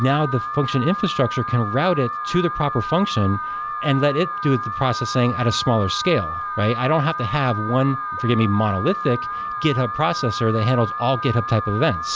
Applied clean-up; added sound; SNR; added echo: none; Alarm; 6 dB; none.